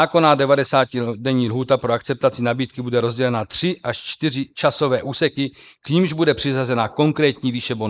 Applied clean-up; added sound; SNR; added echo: neural mask model Resemble Enhance denoiser.